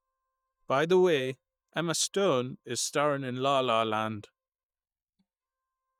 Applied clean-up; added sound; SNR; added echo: neural mask model DeepFilterNet 3.